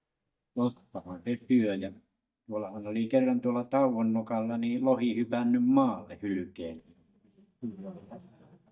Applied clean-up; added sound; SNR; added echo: neural mask model DeepFilterNet 3.